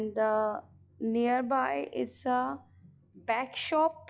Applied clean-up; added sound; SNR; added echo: classical method log-MMSE.